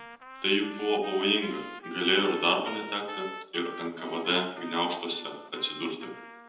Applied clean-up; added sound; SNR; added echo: none; Trumpet; 13 dB; reverberation time 0.8 s.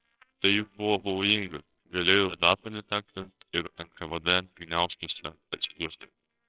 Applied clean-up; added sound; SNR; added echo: neural separator model SepFormer WHAMR!.